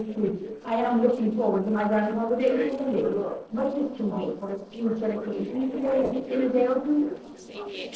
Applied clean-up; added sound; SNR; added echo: neural separator model SepFormer DNS4.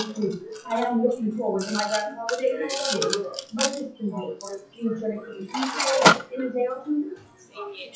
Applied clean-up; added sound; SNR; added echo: classical method WPE with log-MMSE.